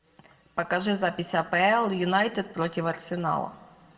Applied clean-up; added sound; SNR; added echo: none; none; none; reverberation time 1.2 s.